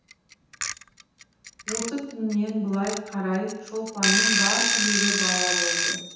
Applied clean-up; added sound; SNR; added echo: none; Alarm / Clock; -2 dB; reverberation time 0.9 s.